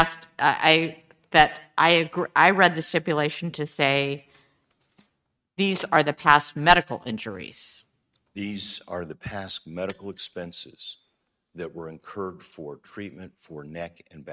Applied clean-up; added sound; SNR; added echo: neural mask model RNNoise.